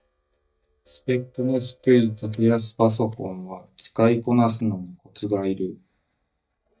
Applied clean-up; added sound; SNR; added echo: neural mask model DeepFilterNet 3.